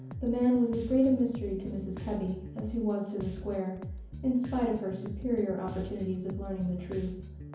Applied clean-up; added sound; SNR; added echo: none; Bass guitar; 11 dB; reverberation time 0.7 s.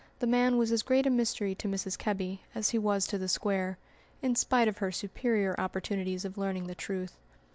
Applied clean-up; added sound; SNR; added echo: none; none; none; none.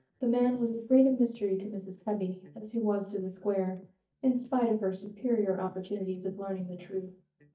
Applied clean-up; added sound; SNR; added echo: neural mask model DeepFilterNet 3.